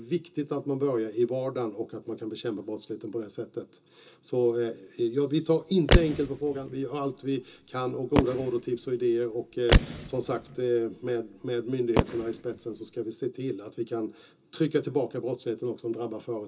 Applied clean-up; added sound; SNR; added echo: none; Fireworks; 0 dB; reverberation time 0.2 s.